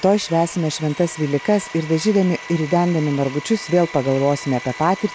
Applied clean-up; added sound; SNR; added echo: none; Domestic sounds, home sounds; 16 dB; none.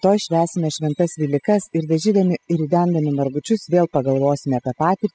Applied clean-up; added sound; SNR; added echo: classical method spectral subtraction.